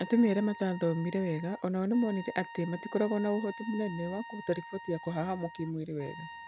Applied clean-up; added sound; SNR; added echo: none; Trumpet; 15 dB; none.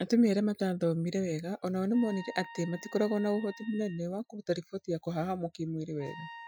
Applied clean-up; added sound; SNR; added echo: classical method Wiener filter.